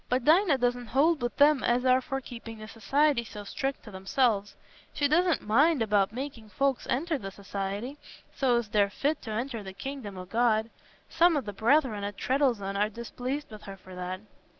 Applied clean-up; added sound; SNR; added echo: none; none; none; none.